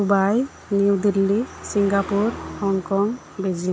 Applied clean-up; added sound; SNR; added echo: none; Car passing by; 17 dB; none.